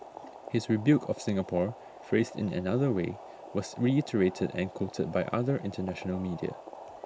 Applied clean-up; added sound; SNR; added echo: none; Boiling; 16 dB; none.